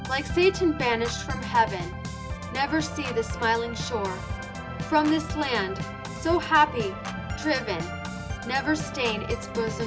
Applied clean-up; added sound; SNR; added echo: none; Organ; 6 dB; none.